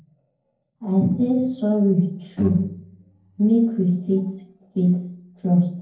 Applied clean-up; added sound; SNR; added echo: neural separator model SepFormer DNS4.